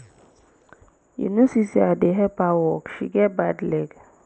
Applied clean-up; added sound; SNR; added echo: none; none; none; none.